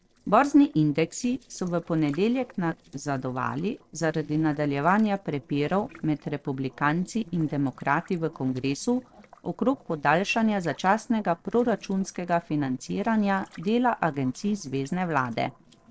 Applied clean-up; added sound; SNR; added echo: neural separator model SepFormer DNS4.